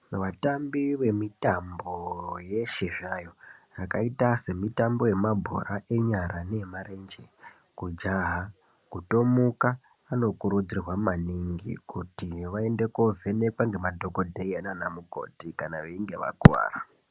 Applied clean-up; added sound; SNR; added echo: none; none; none; none.